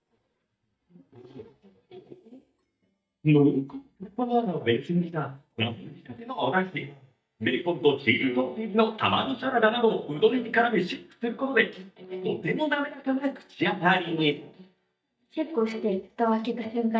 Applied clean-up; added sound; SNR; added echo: neural mask model DeepFilterNet 3.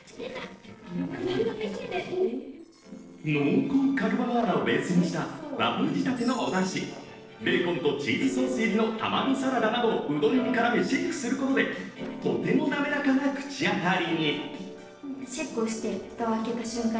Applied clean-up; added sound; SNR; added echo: neural separator model SepFormer DNS4.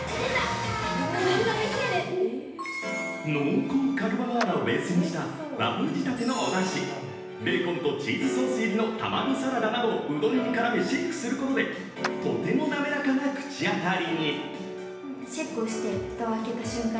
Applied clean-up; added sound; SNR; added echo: none; Clapping; 14 dB; reverberation time 0.9 s.